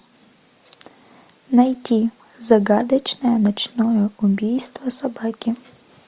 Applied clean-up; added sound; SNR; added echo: none; none; none; none.